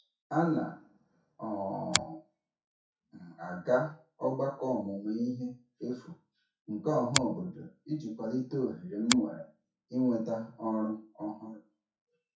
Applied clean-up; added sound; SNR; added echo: classical method WPE with log-MMSE.